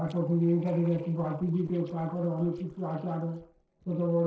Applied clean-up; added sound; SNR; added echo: neural separator model SepFormer DNS4.